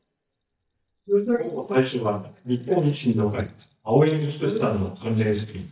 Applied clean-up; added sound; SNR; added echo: neural mask model DeepFilterNet 3.